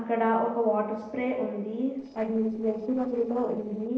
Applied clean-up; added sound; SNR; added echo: neural separator model SepFormer DNS4.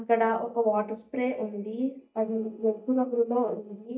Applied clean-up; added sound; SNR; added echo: neural mask model DeepFilterNet 3.